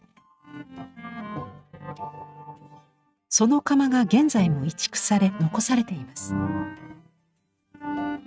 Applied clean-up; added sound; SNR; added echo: neural mask model RNNoise.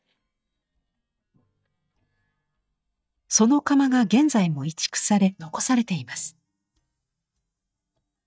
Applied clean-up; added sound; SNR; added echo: neural mask model DeepFilterNet 3.